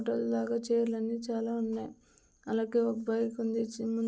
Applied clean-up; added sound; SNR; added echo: none; none; none; none.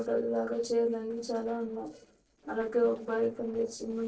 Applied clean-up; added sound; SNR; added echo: neural separator model SepFormer DNS4.